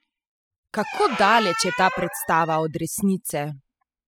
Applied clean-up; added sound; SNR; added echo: classical method spectral subtraction.